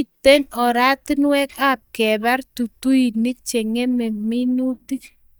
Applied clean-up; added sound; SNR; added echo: neural mask model DeepFilterNet 3.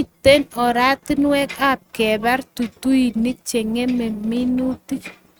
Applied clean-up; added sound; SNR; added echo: neural mask model RNNoise.